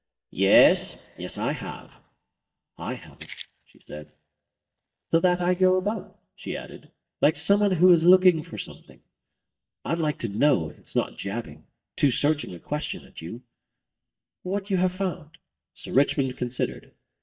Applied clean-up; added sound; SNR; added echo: neural mask model DeepFilterNet 3.